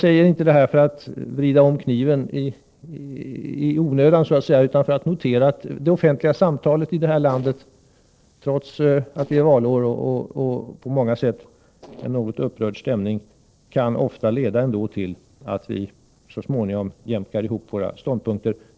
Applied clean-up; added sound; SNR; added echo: neural separator model SepFormer DNS4.